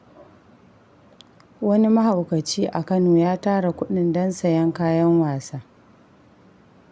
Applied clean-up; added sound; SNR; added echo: none; none; none; none.